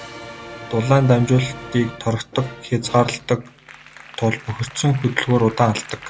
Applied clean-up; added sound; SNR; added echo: none; Applause; 17 dB; none.